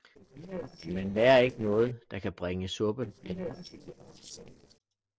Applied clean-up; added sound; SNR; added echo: neural separator model SepFormer DNS4.